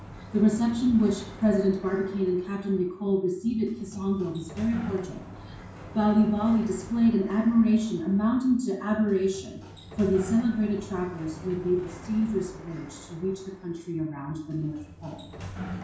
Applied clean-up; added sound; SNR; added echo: none; Sliding door; 16 dB; reverberation time 0.6 s.